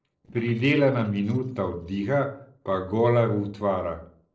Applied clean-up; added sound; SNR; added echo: neural separator model SepFormer DNS4.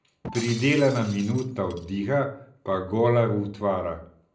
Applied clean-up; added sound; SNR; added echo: none; Shatter; 18 dB; reverberation time 0.4 s.